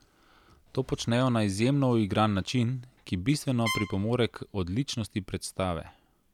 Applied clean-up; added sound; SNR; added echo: none; Trumpet; 8 dB; none.